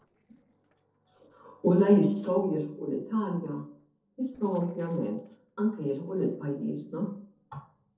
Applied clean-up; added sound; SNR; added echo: neural separator model SepFormer DNS4.